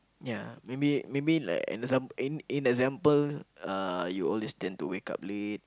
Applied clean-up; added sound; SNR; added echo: none; none; none; none.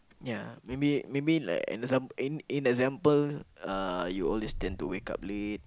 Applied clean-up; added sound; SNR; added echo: none; Engine starting / Motor vehicle (road); 16 dB; none.